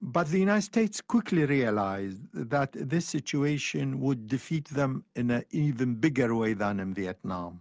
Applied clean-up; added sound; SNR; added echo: none; none; none; none.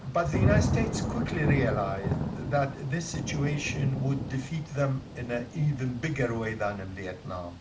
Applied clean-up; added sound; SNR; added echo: none; Thunder / Rain; 1 dB; reverberation time 0.4 s.